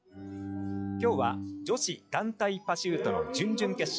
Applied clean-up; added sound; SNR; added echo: classical method log-MMSE.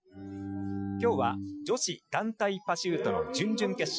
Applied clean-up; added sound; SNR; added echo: classical method Wiener filter.